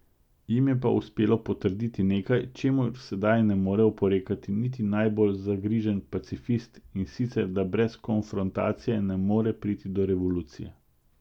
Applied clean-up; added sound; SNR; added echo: none; none; none; none.